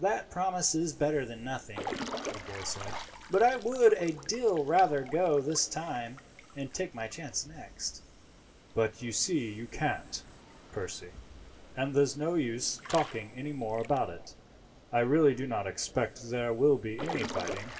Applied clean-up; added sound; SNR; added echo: none; Drip / Trickle, dribble / Water / Splash, splatter; 14 dB; reverberation time 2.1 s.